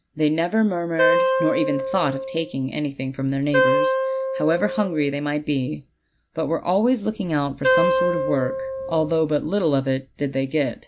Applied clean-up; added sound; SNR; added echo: none; Wind instrument, woodwind instrument; 0 dB; none.